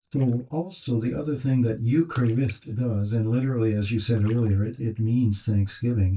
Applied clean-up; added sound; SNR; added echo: neural mask model DeepFilterNet 3.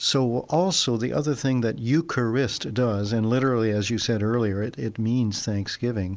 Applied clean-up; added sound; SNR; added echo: none; none; none; none.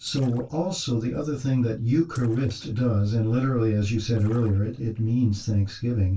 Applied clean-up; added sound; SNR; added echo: neural separator model SepFormer DNS4.